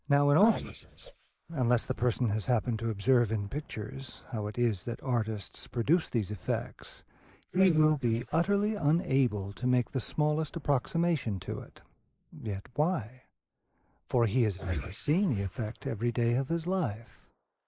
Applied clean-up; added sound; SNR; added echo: neural mask model Resemble Enhance denoiser.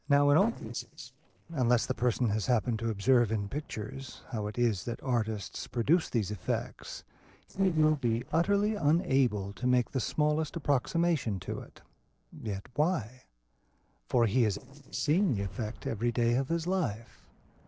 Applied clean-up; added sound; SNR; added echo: neural separator model SepFormer DNS4.